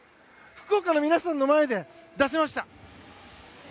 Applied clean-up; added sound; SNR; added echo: none; none; none; none.